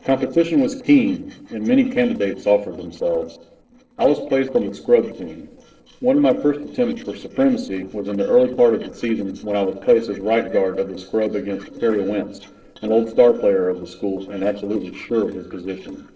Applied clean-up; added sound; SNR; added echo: neural separator model SepFormer DNS4.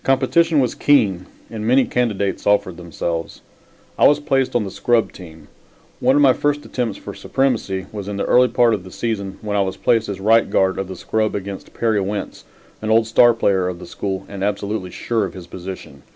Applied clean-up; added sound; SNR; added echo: none; none; none; none.